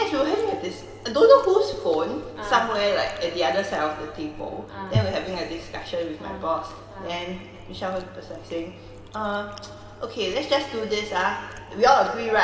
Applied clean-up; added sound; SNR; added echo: none; Chewing, mastication; 15 dB; reverberation time 2.2 s.